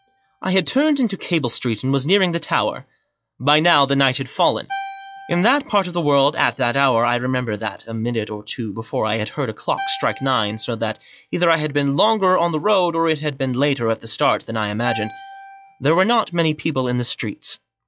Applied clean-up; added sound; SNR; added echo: classical method log-MMSE.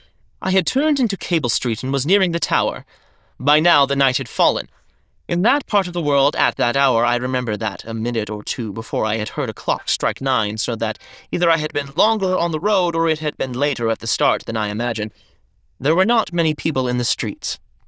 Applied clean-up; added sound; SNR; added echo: neural diffusion model UNIVERSE++.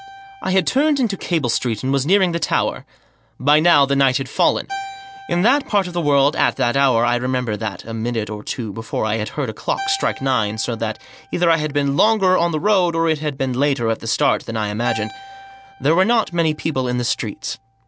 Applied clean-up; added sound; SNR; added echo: none; Keyboard (musical); 19 dB; none.